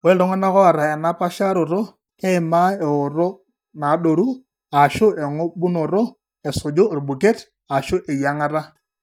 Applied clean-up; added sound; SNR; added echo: neural mask model DeepFilterNet 3.